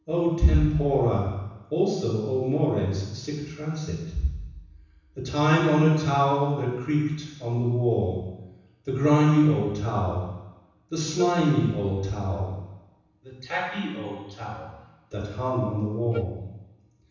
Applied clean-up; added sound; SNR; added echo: none; Wind instrument, woodwind instrument; 11 dB; reverberation time 1.1 s.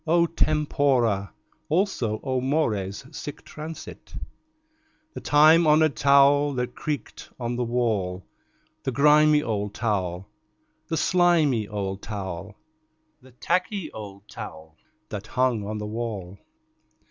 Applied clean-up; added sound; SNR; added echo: none; none; none; none.